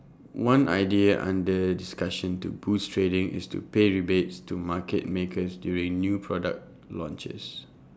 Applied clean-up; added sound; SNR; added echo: none; none; none; none.